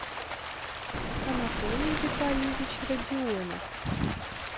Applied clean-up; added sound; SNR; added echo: none; Stream + Waves, surf; 0 dB; none.